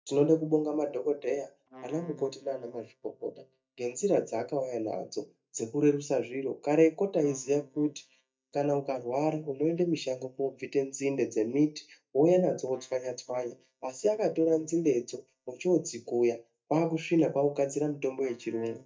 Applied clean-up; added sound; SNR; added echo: neural mask model DeepFilterNet 3.